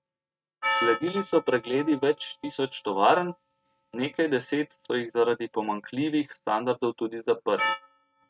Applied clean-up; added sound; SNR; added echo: neural mask model RNNoise.